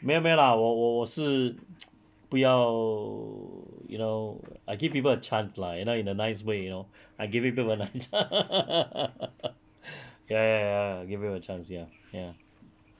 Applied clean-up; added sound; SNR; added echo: none; none; none; none.